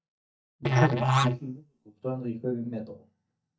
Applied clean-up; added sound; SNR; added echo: neural mask model DeepFilterNet 3.